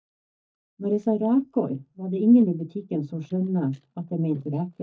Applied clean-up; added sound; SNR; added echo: neural mask model DeepFilterNet 3.